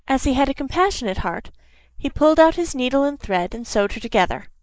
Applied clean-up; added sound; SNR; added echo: neural mask model Resemble Enhance denoiser.